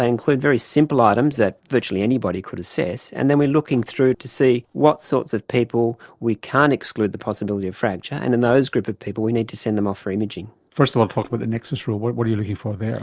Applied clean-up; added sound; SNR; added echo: neural separator model SepFormer DNS4.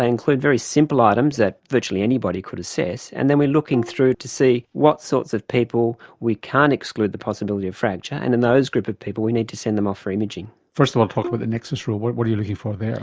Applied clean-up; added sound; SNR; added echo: neural mask model DeepFilterNet 3.